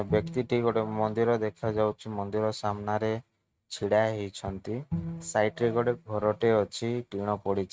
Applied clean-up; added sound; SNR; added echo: neural mask model RNNoise.